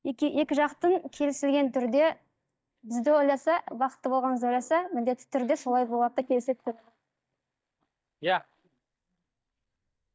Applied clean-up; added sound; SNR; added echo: neural mask model DeepFilterNet 3.